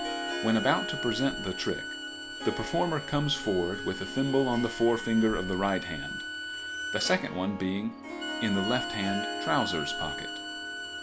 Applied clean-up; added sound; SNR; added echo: none; Bowed string instrument + Harp; 6 dB; none.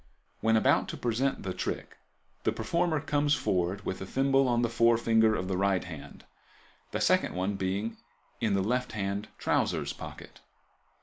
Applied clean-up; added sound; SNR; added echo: none; none; none; none.